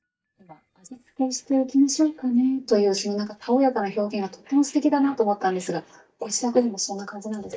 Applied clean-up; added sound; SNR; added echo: neural mask model DeepFilterNet 3.